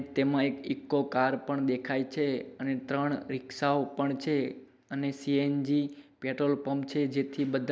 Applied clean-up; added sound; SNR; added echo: none; none; none; none.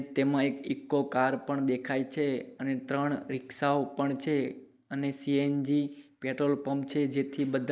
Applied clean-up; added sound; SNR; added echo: neural mask model Resemble Enhance denoiser.